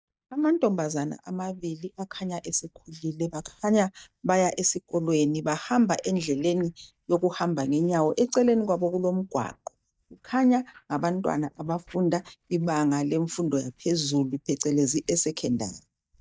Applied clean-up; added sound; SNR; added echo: neural mask model DeepFilterNet 3.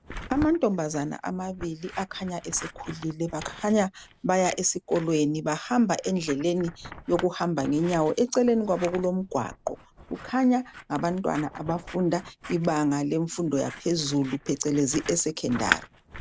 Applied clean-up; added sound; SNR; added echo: none; Scissors; 14 dB; none.